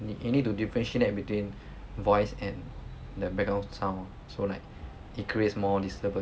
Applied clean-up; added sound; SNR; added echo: none; none; none; none.